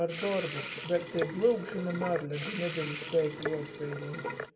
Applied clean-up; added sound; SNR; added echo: none; Sink (filling or washing) / Water tap, faucet; 5 dB; reverberation time 1.1 s.